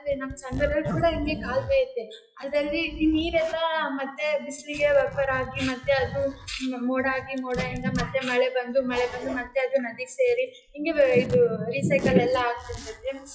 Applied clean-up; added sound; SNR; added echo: classical method WPE with log-MMSE.